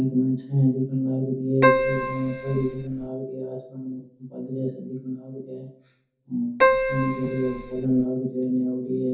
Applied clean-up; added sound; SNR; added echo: none; Keyboard (musical); -2 dB; reverberation time 0.5 s.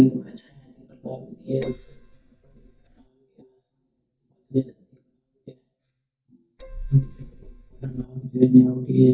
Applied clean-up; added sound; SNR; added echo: neural mask model DeepFilterNet 3.